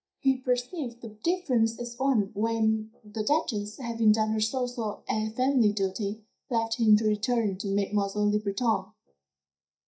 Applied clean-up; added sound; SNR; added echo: neural mask model DeepFilterNet 3.